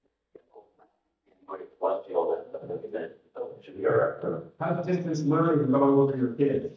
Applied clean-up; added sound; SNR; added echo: neural mask model DeepFilterNet 3.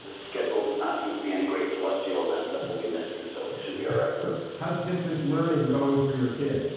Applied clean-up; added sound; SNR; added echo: none; Rain; 18 dB; reverberation time 1.2 s.